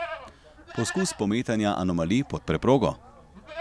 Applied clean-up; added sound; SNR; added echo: none; Livestock, farm animals, working animals; 14 dB; none.